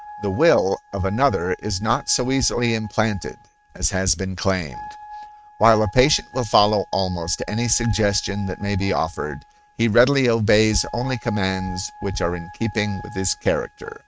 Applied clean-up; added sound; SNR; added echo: neural mask model RNNoise.